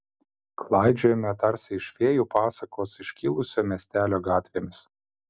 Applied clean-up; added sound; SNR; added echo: none; none; none; none.